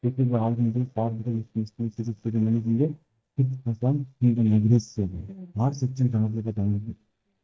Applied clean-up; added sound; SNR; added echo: neural mask model DeepFilterNet 3.